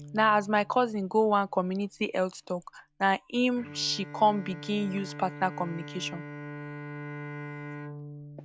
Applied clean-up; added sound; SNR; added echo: none; Bowed string instrument; 13 dB; none.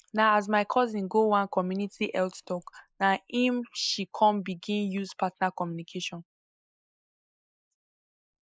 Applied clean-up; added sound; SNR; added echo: neural mask model Resemble Enhance denoiser.